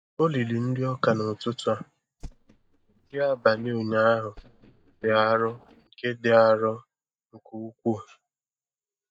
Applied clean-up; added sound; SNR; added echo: neural mask model DeepFilterNet 3.